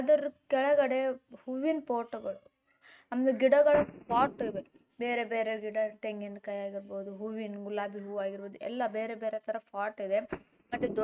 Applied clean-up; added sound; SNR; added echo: neural mask model RNNoise.